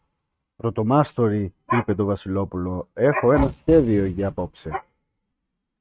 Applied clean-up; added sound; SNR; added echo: neural mask model RNNoise.